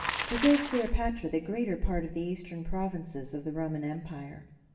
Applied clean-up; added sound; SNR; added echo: none; Bicycle; 10 dB; reverberation time 0.8 s.